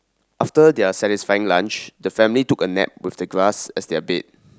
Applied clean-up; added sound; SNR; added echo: none; none; none; none.